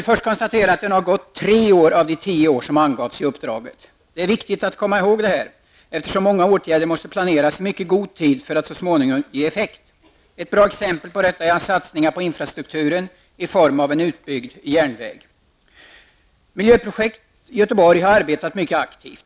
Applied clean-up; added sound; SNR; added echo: none; none; none; none.